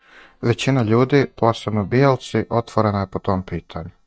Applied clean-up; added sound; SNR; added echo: neural mask model DeepFilterNet 3.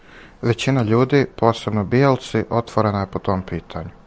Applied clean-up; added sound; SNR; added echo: none; none; none; none.